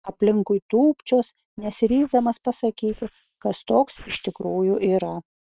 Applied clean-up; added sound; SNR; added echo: neural separator model SepFormer WHAM!.